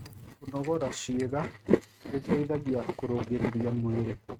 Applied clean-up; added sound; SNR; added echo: neural mask model RNNoise.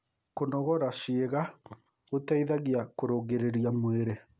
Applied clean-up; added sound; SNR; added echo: none; none; none; none.